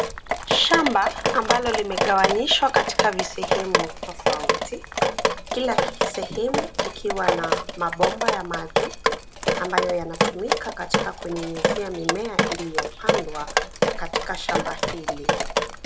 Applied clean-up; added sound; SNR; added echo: none; Drip; -2 dB; reverberation time 0.3 s.